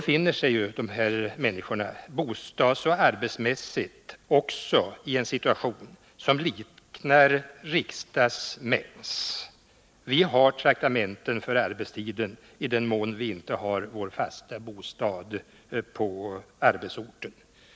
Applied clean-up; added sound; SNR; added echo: none; none; none; none.